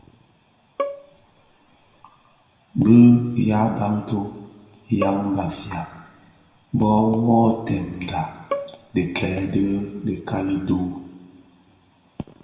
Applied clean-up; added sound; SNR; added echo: none; Bowed string instrument; 12 dB; reverberation time 1.5 s.